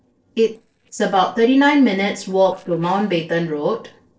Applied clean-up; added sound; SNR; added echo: neural separator model SepFormer DNS4.